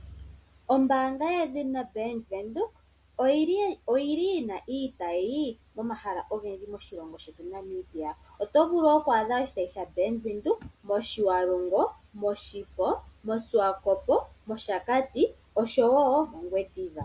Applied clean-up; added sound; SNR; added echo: none; none; none; none.